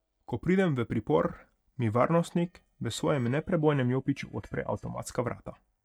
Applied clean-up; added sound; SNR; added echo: neural mask model DeepFilterNet 3.